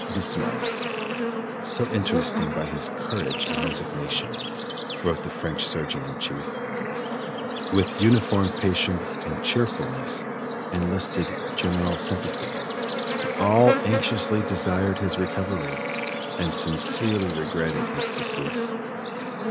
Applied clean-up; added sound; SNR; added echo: none; Bird / Insect; 0 dB; none.